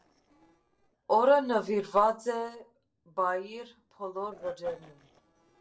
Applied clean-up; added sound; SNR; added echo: neural separator model SepFormer DNS4.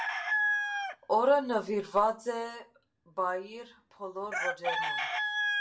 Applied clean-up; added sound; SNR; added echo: none; Chicken, rooster; 2 dB; reverberation time 0.2 s.